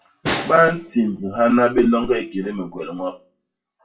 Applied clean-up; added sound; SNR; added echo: classical method WPE with log-MMSE.